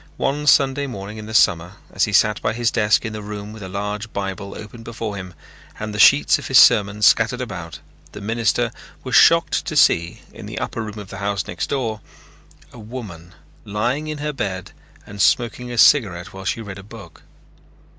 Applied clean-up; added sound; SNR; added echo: none; none; none; none.